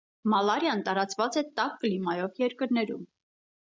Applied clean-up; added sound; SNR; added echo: none; none; none; none.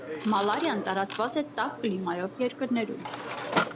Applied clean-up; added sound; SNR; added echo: none; Mechanisms; 5 dB; none.